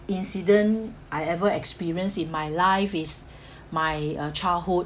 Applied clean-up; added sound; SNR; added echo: none; none; none; none.